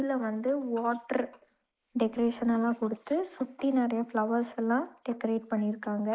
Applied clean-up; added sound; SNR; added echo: neural mask model Resemble Enhance denoiser.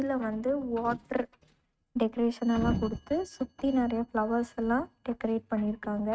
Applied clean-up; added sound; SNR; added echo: neural mask model RNNoise.